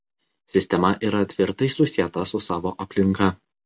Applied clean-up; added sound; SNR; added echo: none; none; none; none.